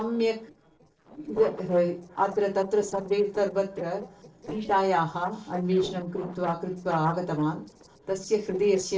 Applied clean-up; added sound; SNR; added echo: neural separator model SepFormer DNS4.